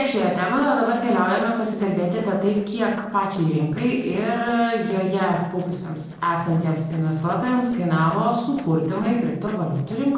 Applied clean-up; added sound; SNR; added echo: neural separator model SepFormer DNS4.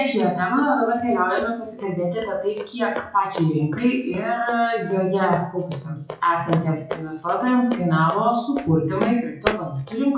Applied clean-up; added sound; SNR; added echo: classical method WPE with log-MMSE.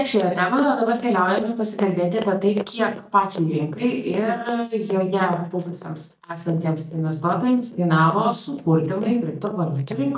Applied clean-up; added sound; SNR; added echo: neural mask model DeepFilterNet 3.